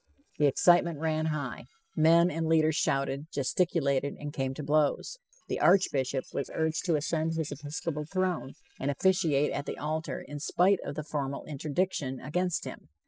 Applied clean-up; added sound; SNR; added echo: neural separator model SepFormer DNS4.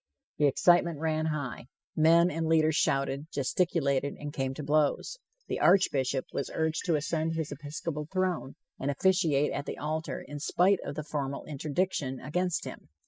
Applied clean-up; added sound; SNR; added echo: neural mask model DeepFilterNet 3.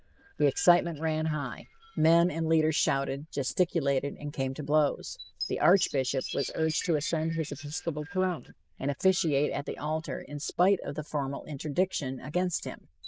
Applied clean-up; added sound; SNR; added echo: neural diffusion model UNIVERSE++.